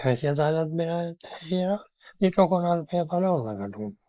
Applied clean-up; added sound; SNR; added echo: neural mask model Resemble Enhance denoiser.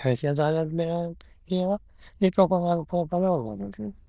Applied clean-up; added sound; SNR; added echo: neural diffusion model UNIVERSE++.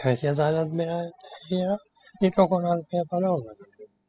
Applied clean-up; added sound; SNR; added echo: classical method spectral subtraction.